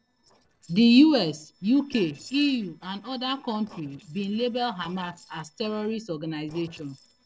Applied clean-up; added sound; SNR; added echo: neural separator model SepFormer DNS4.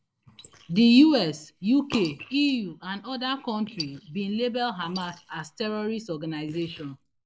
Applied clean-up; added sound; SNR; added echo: neural mask model Resemble Enhance denoiser.